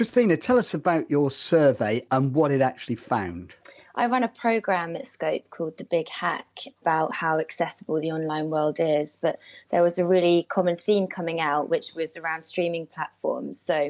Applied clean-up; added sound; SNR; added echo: none; none; none; none.